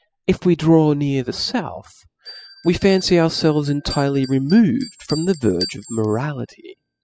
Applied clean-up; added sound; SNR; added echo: classical method spectral subtraction.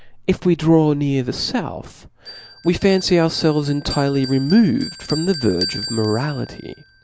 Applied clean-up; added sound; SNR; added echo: none; Bell; 15 dB; none.